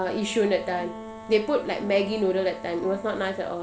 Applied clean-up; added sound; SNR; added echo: none; Percussion + Wind instrument, woodwind instrument; 15 dB; none.